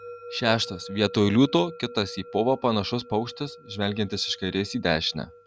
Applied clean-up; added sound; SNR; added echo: none; Musical instrument; 18 dB; none.